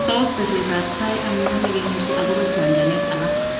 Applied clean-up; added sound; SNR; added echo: none; Car; -1 dB; reverberation time 0.7 s.